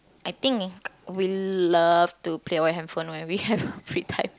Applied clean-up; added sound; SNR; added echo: none; none; none; none.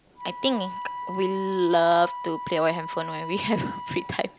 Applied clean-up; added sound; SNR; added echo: none; Wind instrument, woodwind instrument; 9 dB; none.